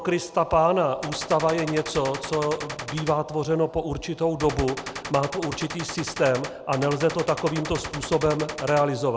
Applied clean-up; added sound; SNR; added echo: none; Gunshot, gunfire; 10 dB; none.